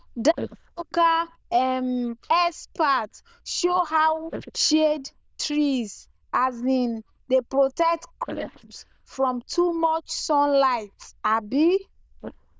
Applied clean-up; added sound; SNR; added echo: neural diffusion model UNIVERSE++.